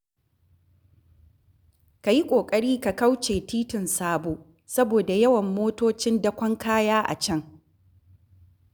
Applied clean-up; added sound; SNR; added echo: none; none; none; none.